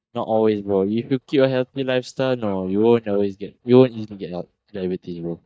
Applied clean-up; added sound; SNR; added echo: neural mask model DeepFilterNet 3.